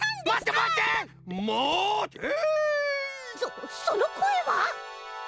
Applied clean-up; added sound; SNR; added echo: none; none; none; none.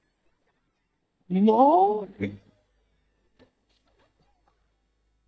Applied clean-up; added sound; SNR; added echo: neural mask model DeepFilterNet 3.